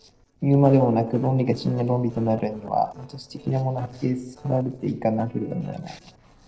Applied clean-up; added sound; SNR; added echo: neural separator model SepFormer DNS4.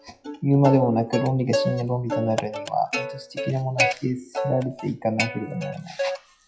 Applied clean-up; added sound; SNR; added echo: classical method WPE with log-MMSE.